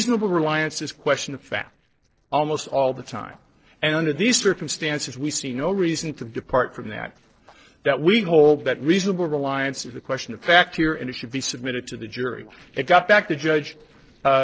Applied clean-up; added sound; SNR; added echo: neural separator model SepFormer DNS4.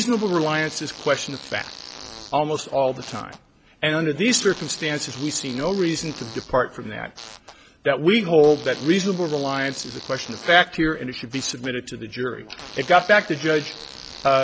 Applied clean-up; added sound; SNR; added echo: none; Fart; 18 dB; none.